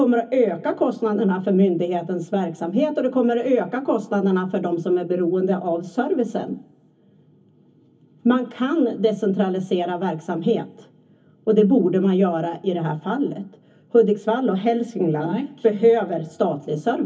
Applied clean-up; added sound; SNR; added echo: none; none; none; reverberation time 0.3 s.